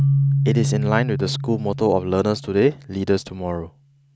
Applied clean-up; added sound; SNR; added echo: none; Keyboard (musical); 2 dB; none.